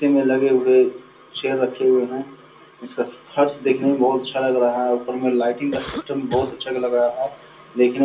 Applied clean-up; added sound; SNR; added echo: none; Cough; 12 dB; reverberation time 0.2 s.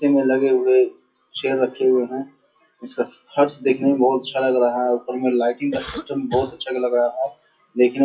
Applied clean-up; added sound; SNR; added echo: classical method WPE with log-MMSE.